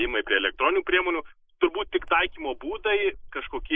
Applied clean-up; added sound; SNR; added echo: neural mask model Resemble Enhance denoiser.